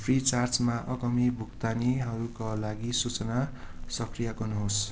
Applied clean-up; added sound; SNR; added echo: none; Crackle; 13 dB; none.